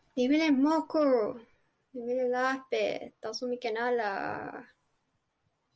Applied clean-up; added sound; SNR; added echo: none; none; none; none.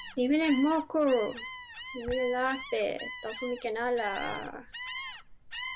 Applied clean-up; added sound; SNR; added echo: none; Gull, seagull; 10 dB; none.